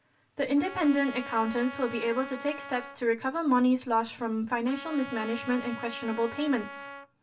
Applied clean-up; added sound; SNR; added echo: none; Trumpet; 14 dB; reverberation time 0.2 s.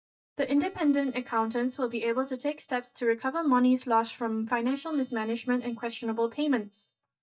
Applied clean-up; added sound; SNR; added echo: neural mask model DeepFilterNet 3.